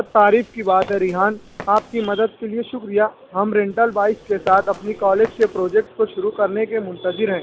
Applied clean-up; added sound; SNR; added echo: none; Walk, footsteps; 19 dB; none.